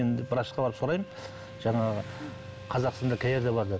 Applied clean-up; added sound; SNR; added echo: none; Motorcycle / Traffic noise, roadway noise + Wind instrument, woodwind instrument; 14 dB; none.